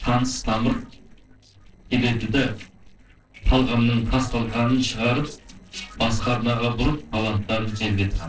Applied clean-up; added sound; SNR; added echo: neural separator model SepFormer DNS4.